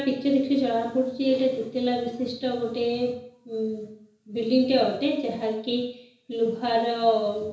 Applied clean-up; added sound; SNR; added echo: none; none; none; reverberation time 0.5 s.